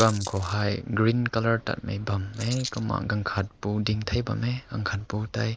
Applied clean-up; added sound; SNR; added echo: neural mask model Resemble Enhance denoiser.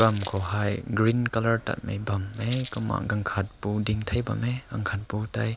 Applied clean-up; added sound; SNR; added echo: none; Rattle; 16 dB; none.